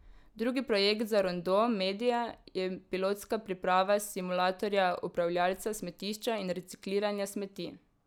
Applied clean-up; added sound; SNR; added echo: none; none; none; none.